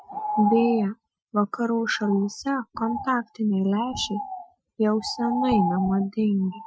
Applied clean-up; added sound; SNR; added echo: classical method Wiener filter.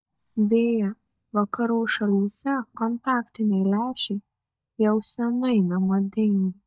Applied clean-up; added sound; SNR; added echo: neural mask model DeepFilterNet 3.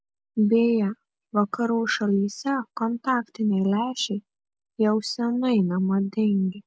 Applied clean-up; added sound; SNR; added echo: none; none; none; none.